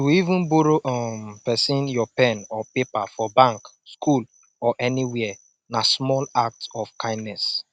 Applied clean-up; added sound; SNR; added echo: none; none; none; none.